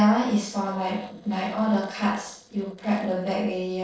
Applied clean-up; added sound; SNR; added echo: neural separator model SepFormer DNS4.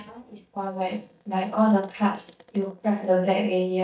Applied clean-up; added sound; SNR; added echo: neural mask model DeepFilterNet 3.